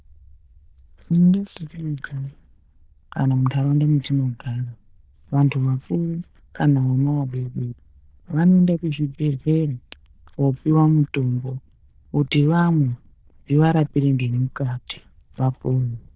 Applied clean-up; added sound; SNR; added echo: neural diffusion model UNIVERSE++.